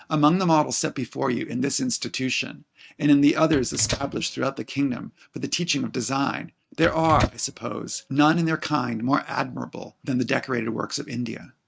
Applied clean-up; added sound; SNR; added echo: neural mask model RNNoise.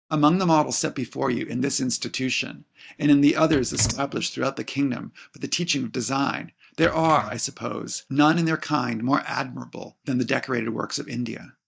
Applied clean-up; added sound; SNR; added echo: neural mask model DeepFilterNet 3.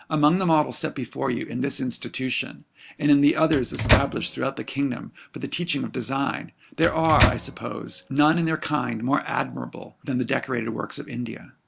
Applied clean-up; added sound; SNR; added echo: none; Microwave oven; 1 dB; none.